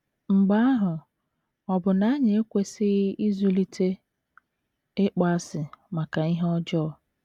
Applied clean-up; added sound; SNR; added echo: none; none; none; none.